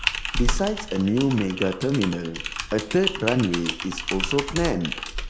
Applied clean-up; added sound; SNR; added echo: none; Typing; 4 dB; none.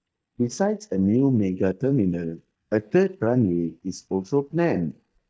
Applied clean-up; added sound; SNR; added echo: neural mask model DeepFilterNet 3.